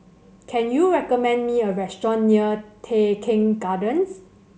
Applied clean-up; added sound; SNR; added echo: none; none; none; none.